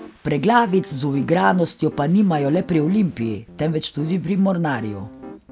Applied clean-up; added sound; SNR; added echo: none; Piano; 19 dB; none.